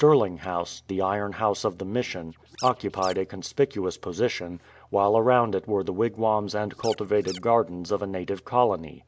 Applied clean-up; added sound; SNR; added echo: none; Scratching (performance technique); 17 dB; none.